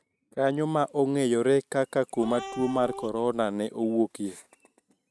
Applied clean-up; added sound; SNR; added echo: neural mask model RNNoise.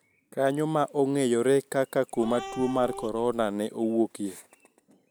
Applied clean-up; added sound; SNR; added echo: none; Cat; 12 dB; none.